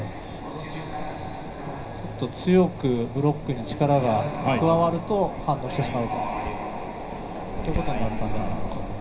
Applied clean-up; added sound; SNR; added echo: none; Cricket; 7 dB; reverberation time 0.4 s.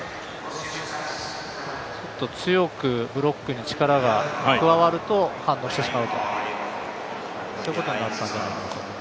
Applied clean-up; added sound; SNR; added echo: none; none; none; none.